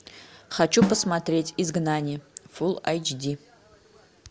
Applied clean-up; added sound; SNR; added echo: none; Drum; 6 dB; none.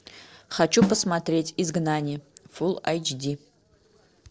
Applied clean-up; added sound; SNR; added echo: neural separator model SepFormer DNS4.